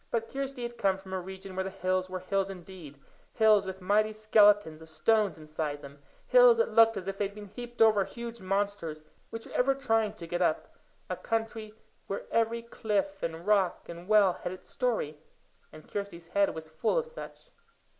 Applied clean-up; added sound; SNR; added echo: none; none; none; none.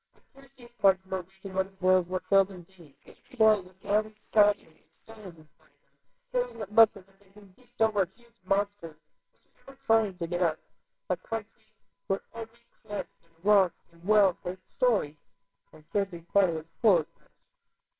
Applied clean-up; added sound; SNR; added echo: neural separator model SepFormer WHAMR!.